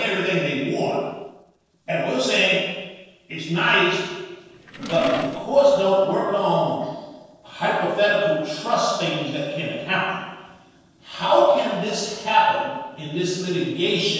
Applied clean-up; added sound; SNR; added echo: neural separator model SepFormer DNS4.